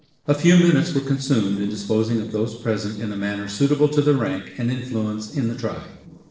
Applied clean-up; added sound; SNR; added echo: neural separator model SepFormer DNS4.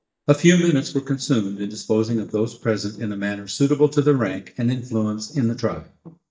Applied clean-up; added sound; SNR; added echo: neural mask model DeepFilterNet 3.